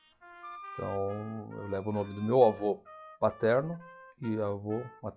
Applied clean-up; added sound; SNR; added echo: classical method log-MMSE.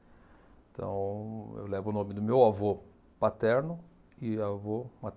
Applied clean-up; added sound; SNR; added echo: none; none; none; none.